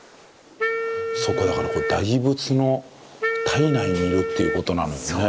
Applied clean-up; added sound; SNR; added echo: none; Wind instrument, woodwind instrument; 4 dB; none.